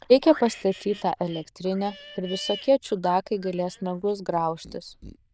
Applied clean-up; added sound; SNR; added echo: neural diffusion model UNIVERSE++.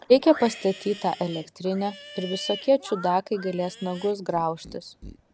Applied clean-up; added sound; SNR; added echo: none; Livestock, farm animals, working animals; 17 dB; none.